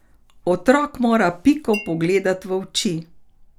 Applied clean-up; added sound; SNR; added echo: none; Chink, clink; 17 dB; none.